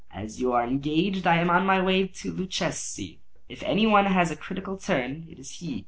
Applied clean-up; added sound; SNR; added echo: none; none; none; none.